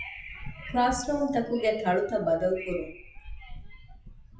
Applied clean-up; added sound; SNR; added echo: classical method WPE with log-MMSE.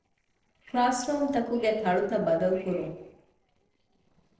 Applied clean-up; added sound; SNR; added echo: neural separator model SepFormer DNS4.